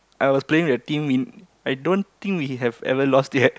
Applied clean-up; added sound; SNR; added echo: none; none; none; none.